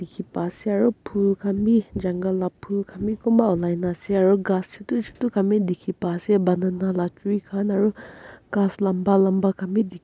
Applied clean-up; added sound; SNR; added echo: none; none; none; none.